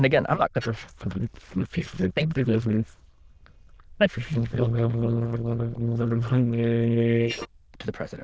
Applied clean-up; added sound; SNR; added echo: neural diffusion model UNIVERSE++.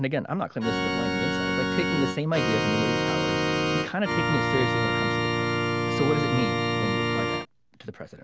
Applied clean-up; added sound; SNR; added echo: none; Organ; -4 dB; none.